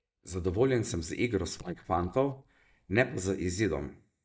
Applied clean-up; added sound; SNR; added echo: neural mask model DeepFilterNet 3.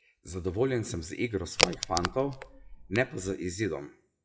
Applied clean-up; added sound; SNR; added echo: classical method WPE with log-MMSE.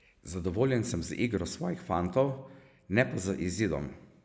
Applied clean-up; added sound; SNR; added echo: none; none; none; none.